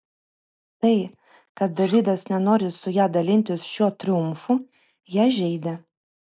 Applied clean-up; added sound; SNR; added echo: neural mask model Resemble Enhance denoiser.